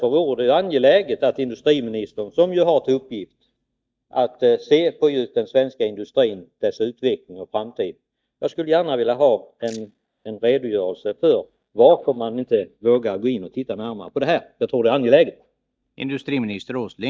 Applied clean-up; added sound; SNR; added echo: neural mask model DeepFilterNet 3.